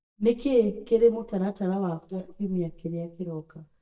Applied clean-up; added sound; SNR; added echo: neural mask model DeepFilterNet 3.